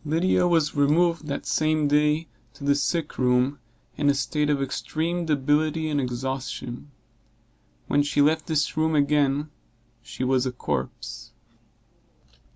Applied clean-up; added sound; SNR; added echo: none; none; none; none.